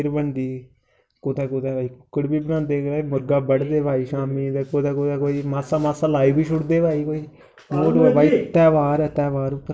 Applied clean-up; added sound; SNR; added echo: none; none; none; none.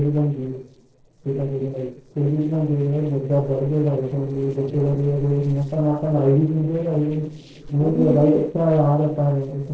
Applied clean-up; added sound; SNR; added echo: neural separator model SepFormer DNS4.